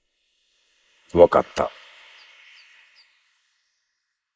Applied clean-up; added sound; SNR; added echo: neural mask model Resemble Enhance denoiser.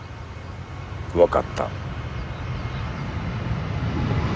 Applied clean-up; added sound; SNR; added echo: none; none; none; none.